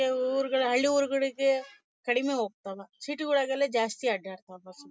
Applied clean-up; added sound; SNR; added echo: none; none; none; none.